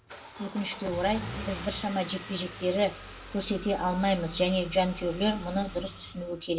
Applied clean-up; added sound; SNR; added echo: none; Engine starting / Car; 12 dB; reverberation time 0.2 s.